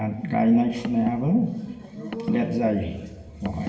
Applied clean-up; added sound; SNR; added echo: none; Car; 16 dB; reverberation time 2.2 s.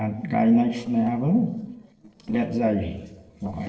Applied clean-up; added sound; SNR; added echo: neural separator model SepFormer DNS4.